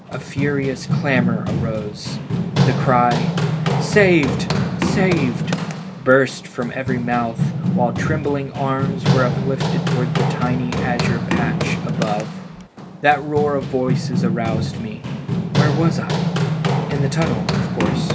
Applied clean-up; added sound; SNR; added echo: none; Run; -1 dB; none.